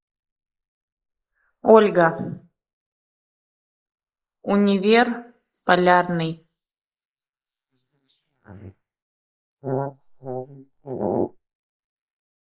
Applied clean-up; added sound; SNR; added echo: neural mask model Resemble Enhance denoiser.